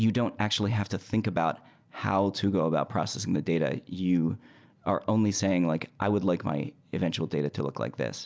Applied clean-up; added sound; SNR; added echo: none; none; none; none.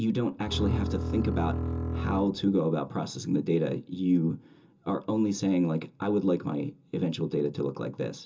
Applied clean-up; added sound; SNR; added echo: none; Bowed string instrument; 3 dB; reverberation time 0.2 s.